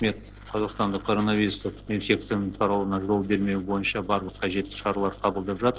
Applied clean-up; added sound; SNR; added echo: neural separator model SepFormer DNS4.